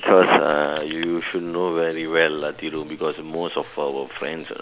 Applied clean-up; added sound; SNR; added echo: none; none; none; none.